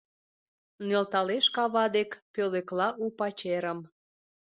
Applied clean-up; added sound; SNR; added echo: none; none; none; none.